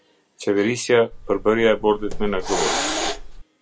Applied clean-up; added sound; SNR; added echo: none; Hiss; 4 dB; none.